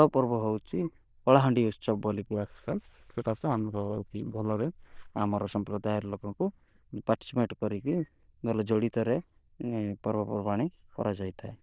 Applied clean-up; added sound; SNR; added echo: neural diffusion model UNIVERSE++.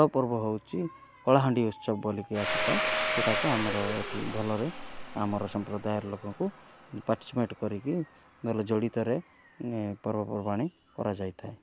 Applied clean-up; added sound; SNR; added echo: none; Domestic sounds, home sounds; 7 dB; none.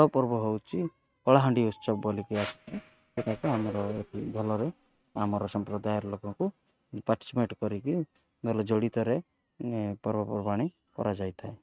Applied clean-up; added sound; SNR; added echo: neural mask model RNNoise.